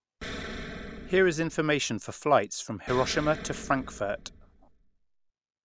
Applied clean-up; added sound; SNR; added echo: none; Explosion; 12 dB; none.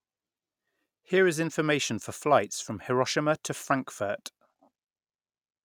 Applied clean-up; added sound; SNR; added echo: none; none; none; none.